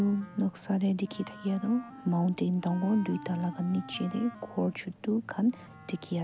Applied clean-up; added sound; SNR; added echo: none; Wind instrument, woodwind instrument; 18 dB; none.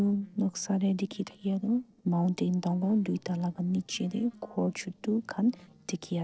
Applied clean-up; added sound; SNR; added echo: neural separator model SepFormer DNS4.